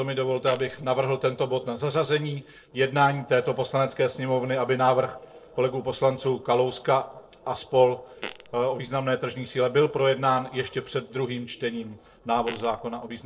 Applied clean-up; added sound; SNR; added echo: neural separator model SepFormer DNS4.